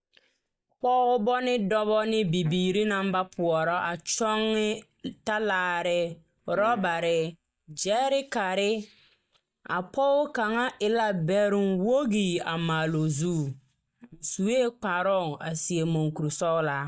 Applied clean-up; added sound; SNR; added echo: neural mask model DeepFilterNet 3.